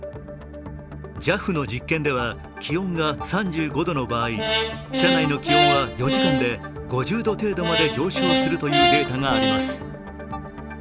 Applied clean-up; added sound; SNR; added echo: none; Brass instrument; -2 dB; none.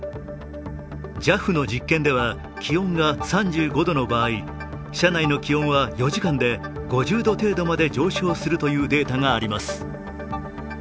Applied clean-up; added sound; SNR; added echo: none; none; none; none.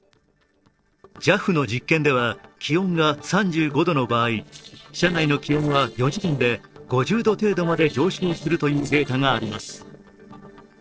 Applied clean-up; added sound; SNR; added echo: neural separator model SepFormer DNS4.